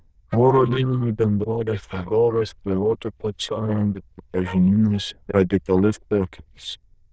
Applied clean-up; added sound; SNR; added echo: neural diffusion model UNIVERSE++.